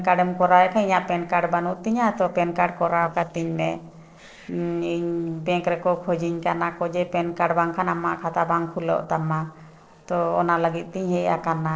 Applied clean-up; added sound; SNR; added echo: neural separator model SepFormer DNS4.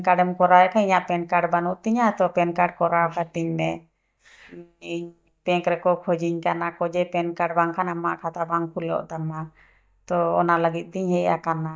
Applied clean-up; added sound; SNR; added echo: neural mask model DeepFilterNet 3.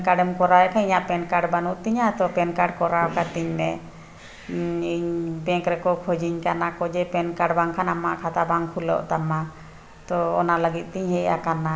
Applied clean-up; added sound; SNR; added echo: none; none; none; none.